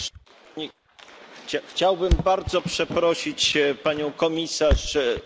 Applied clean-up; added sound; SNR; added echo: none; Thump, thud; 7 dB; none.